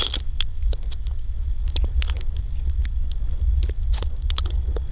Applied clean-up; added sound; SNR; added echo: neural diffusion model UNIVERSE++.